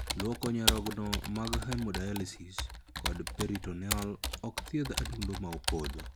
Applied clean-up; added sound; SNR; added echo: none; Computer keyboard; 0 dB; none.